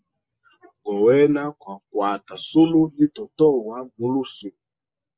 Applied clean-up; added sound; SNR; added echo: none; none; none; none.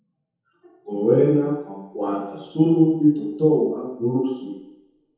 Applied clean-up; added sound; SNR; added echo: none; none; none; reverberation time 0.9 s.